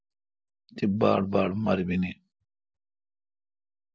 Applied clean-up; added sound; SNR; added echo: none; none; none; none.